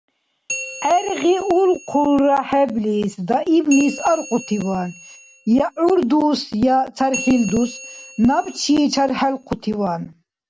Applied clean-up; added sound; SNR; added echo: none; Bell; 16 dB; none.